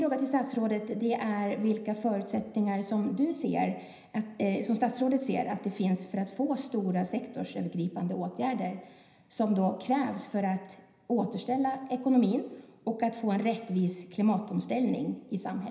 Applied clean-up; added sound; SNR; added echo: none; none; none; reverberation time 0.9 s.